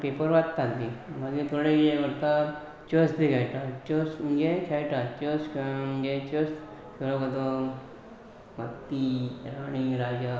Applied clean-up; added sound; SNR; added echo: none; none; none; none.